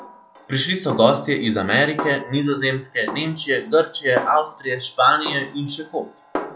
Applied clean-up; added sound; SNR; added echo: none; Snare drum; 13 dB; none.